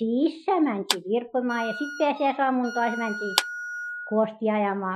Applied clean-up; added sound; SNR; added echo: classical method Wiener filter.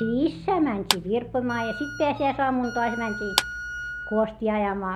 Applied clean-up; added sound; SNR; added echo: none; Wind instrument, woodwind instrument + Clapping; 7 dB; none.